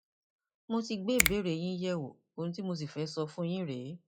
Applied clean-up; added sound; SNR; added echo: classical method log-MMSE.